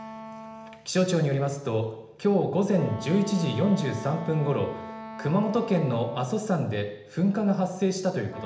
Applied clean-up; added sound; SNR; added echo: none; Wind instrument, woodwind instrument; 15 dB; reverberation time 0.8 s.